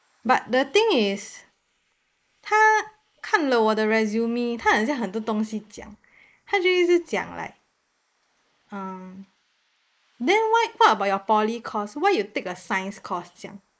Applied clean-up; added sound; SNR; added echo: neural mask model Resemble Enhance denoiser.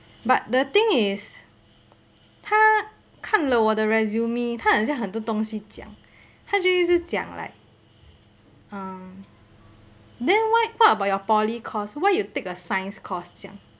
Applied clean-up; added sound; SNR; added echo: none; none; none; none.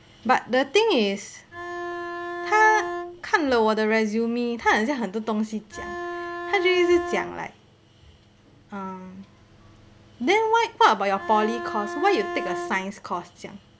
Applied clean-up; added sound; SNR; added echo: none; Bowed string instrument; 7 dB; none.